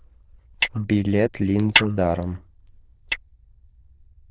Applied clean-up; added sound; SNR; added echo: neural diffusion model UNIVERSE++.